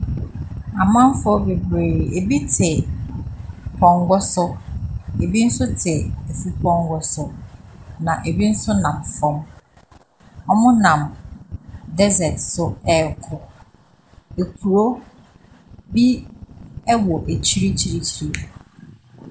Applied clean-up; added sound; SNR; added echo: none; none; none; none.